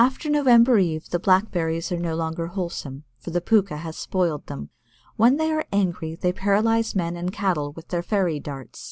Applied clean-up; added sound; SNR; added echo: none; none; none; none.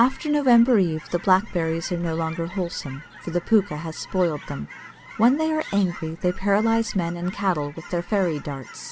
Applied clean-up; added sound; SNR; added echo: none; Chirp, tweet / Fowl; 19 dB; none.